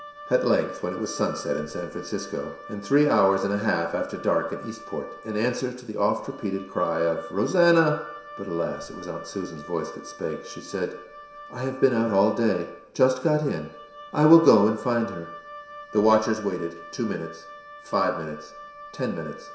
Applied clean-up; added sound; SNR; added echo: none; Wind instrument, woodwind instrument; 17 dB; reverberation time 0.7 s.